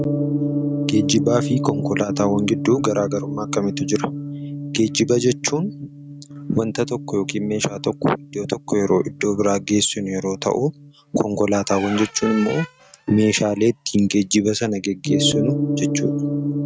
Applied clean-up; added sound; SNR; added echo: neural mask model RNNoise.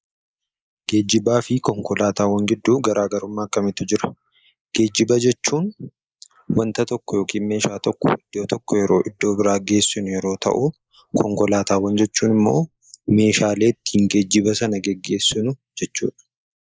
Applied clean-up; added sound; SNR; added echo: neural mask model Resemble Enhance denoiser.